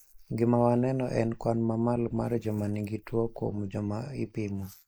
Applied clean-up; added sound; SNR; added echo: neural mask model Resemble Enhance denoiser.